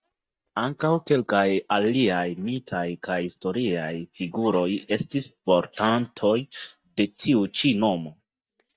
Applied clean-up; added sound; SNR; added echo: neural mask model DeepFilterNet 3.